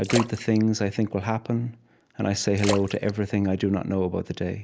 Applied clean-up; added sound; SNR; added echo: none; Splash, splatter; 12 dB; none.